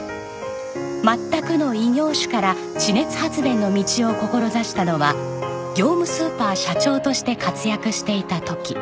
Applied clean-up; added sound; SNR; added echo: none; none; none; none.